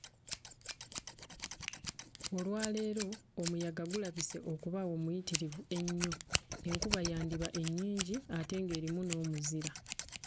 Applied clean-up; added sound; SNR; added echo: none; Scissors; 0 dB; none.